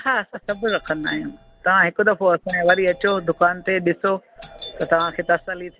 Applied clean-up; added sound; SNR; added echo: none; Doorbell; 19 dB; none.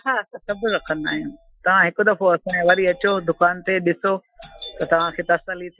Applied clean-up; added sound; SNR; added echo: classical method Wiener filter.